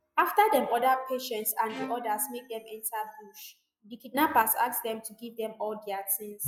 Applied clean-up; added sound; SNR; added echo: classical method log-MMSE.